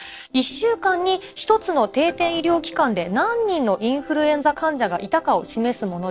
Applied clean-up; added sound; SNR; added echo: neural separator model SepFormer DNS4.